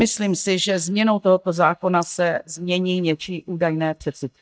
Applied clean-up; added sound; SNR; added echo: neural mask model DeepFilterNet 3.